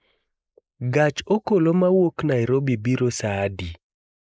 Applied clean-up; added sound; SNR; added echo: neural mask model Resemble Enhance denoiser.